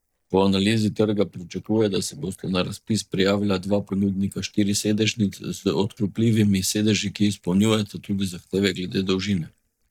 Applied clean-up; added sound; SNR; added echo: neural mask model DeepFilterNet 3.